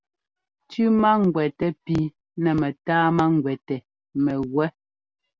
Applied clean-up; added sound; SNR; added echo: none; none; none; none.